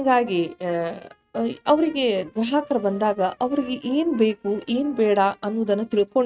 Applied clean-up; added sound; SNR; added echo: neural mask model RNNoise.